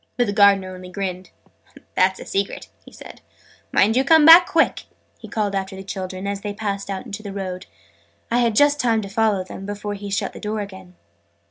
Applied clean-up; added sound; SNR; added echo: none; none; none; none.